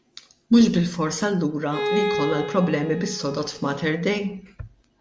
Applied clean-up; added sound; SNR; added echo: none; Bowed string instrument; 6 dB; none.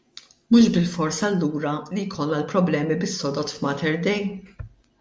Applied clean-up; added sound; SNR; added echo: none; none; none; none.